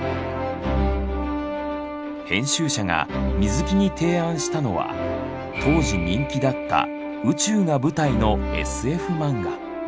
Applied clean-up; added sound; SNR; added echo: none; none; none; none.